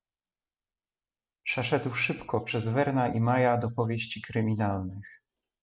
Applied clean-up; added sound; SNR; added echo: none; none; none; none.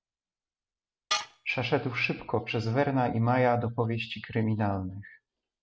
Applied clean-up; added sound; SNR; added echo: none; Tools; 11 dB; none.